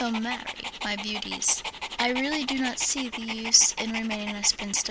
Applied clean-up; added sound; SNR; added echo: none; Dog; 8 dB; none.